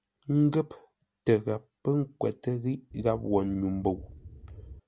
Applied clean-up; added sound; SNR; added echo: none; Wind; 16 dB; none.